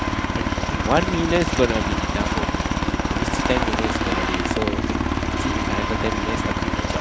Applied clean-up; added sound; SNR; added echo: none; Aircraft; -4 dB; none.